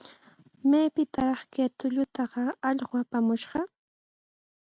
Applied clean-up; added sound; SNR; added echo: none; none; none; none.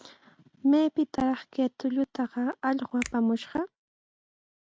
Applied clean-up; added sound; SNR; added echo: none; Finger snapping; 17 dB; none.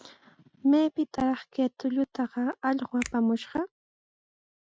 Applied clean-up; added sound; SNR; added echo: classical method Wiener filter.